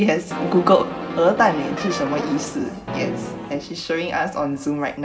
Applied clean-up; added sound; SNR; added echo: none; Brass instrument; 7 dB; reverberation time 2.6 s.